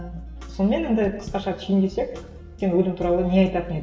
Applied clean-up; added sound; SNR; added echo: none; none; none; reverberation time 1.1 s.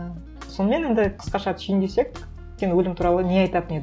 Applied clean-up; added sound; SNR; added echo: none; none; none; none.